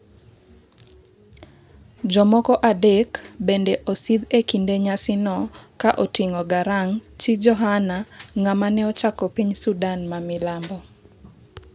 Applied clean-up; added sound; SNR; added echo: none; none; none; none.